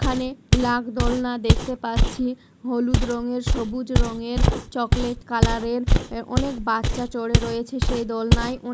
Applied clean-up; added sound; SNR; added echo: none; Walk, footsteps; -3 dB; none.